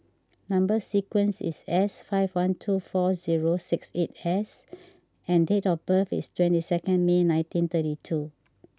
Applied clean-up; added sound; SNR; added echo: none; none; none; none.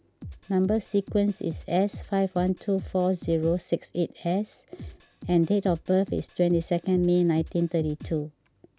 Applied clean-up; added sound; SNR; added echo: none; Drum kit; 16 dB; none.